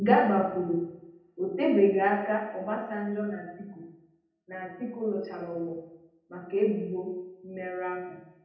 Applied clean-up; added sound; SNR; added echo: none; none; none; reverberation time 0.8 s.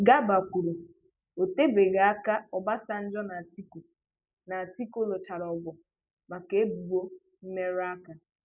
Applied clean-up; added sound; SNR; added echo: none; none; none; none.